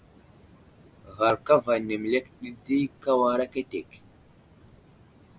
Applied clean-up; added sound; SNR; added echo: none; none; none; none.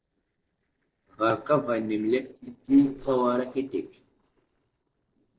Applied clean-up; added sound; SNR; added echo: neural separator model SepFormer DNS4.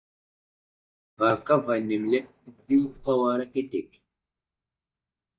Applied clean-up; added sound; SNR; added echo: neural mask model DeepFilterNet 3.